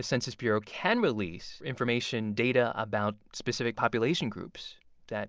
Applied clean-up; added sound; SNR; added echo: none; none; none; none.